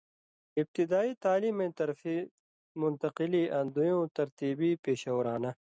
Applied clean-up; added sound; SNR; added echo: none; none; none; none.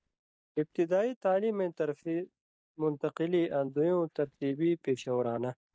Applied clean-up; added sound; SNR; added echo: neural mask model DeepFilterNet 3.